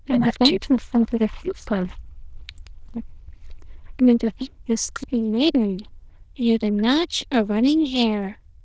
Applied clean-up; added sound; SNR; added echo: neural diffusion model UNIVERSE++.